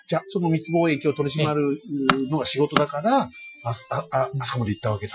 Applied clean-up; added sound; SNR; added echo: classical method Wiener filter.